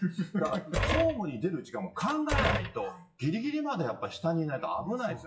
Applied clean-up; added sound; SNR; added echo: classical method WPE with log-MMSE.